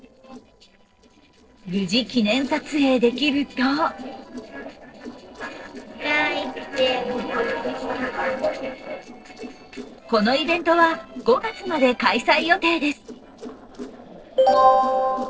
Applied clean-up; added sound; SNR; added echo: neural separator model SepFormer DNS4.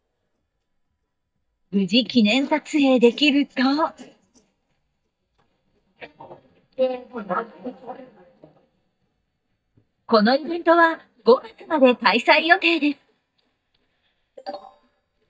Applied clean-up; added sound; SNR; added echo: neural mask model DeepFilterNet 3.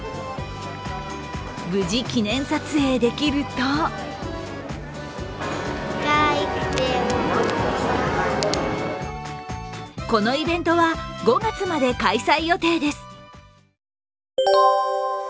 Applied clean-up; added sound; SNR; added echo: none; none; none; none.